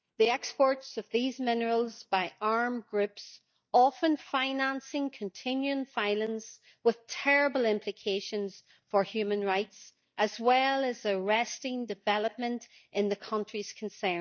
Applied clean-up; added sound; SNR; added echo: neural mask model DeepFilterNet 3.